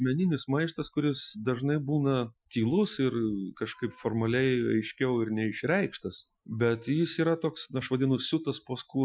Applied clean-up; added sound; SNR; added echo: classical method Wiener filter.